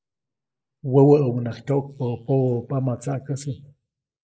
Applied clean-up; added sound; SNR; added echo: neural mask model Resemble Enhance denoiser.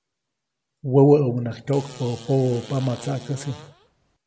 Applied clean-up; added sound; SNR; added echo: none; Fart; 20 dB; none.